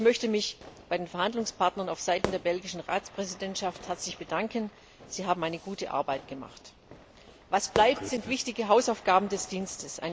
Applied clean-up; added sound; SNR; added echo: none; Fire / Fireworks; 14 dB; none.